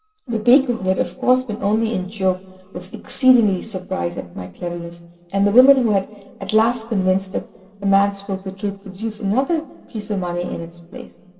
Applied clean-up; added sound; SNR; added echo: none; none; none; reverberation time 2.6 s.